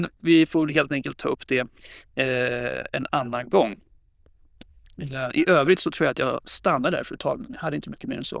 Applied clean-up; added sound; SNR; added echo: neural diffusion model UNIVERSE++.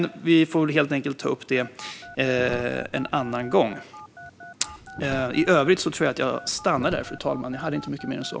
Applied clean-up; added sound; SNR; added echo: none; Telephone + Sink (filling or washing); 16 dB; none.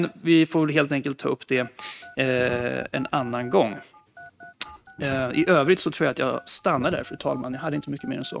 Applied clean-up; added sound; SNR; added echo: neural mask model RNNoise.